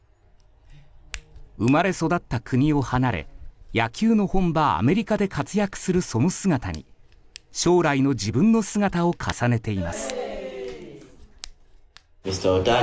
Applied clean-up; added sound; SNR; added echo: none; Hands; 20 dB; none.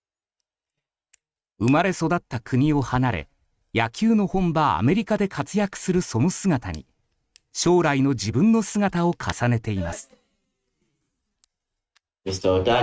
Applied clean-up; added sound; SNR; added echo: neural mask model RNNoise.